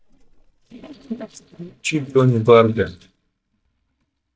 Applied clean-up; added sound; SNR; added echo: neural mask model DeepFilterNet 3.